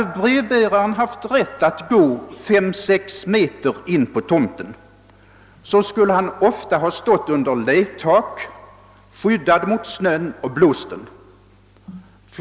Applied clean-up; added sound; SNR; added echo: none; none; none; none.